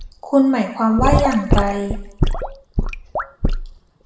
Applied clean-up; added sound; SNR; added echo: none; Sink (filling or washing) / Gurgling / Liquid; 0 dB; reverberation time 0.8 s.